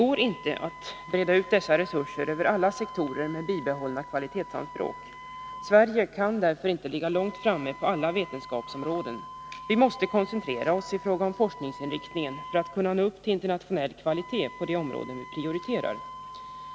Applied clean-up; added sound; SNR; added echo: none; Wind instrument, woodwind instrument; 15 dB; none.